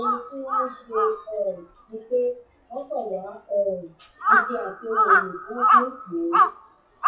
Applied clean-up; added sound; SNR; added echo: classical method WPE with log-MMSE.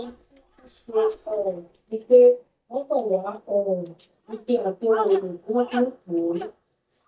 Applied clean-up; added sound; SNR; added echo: neural mask model DeepFilterNet 3.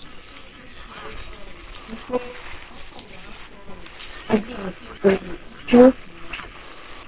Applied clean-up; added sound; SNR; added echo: neural separator model SepFormer WHAMR!.